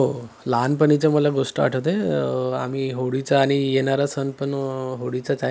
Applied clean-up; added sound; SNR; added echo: none; none; none; none.